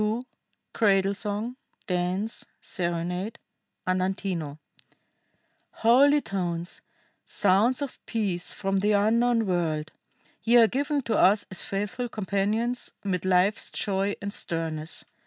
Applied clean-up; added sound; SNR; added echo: none; none; none; none.